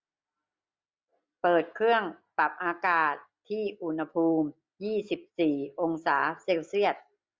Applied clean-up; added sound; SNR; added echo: none; none; none; none.